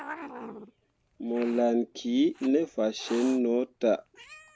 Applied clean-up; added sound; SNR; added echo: none; Hiss; 17 dB; none.